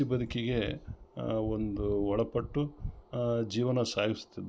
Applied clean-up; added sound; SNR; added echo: none; none; none; none.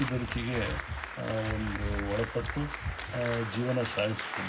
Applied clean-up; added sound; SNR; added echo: none; Applause; 6 dB; reverberation time 0.4 s.